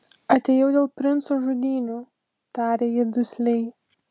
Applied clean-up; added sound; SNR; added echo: none; none; none; none.